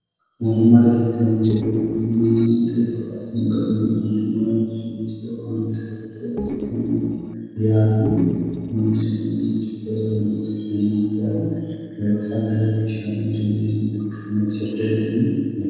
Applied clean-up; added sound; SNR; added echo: neural separator model SepFormer DNS4.